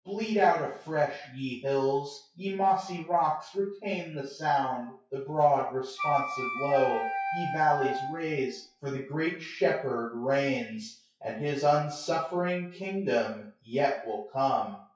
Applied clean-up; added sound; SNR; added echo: classical method WPE with log-MMSE.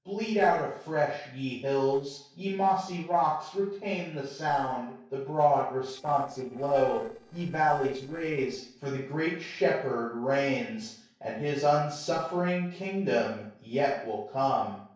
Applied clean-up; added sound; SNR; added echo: neural separator model SepFormer DNS4.